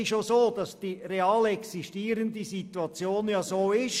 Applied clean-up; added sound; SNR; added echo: none; none; none; none.